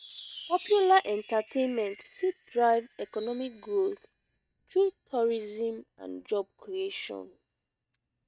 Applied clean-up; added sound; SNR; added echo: neural mask model RNNoise.